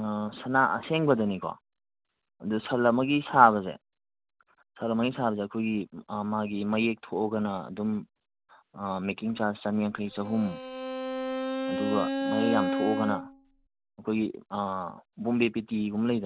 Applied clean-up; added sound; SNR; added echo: none; Bowed string instrument; 3 dB; none.